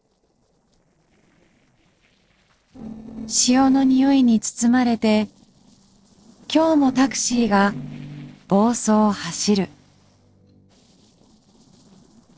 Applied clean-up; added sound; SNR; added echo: neural separator model SepFormer DNS4.